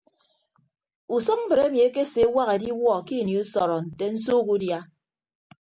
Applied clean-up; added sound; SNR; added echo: none; none; none; none.